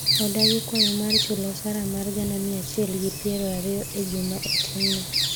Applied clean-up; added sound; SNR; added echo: none; Frying (food) + Bird vocalization, bird call, bird song; -1 dB; none.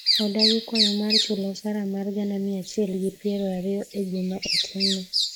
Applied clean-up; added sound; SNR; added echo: neural mask model Resemble Enhance denoiser.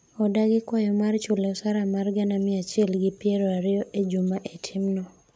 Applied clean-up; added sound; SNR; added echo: none; none; none; none.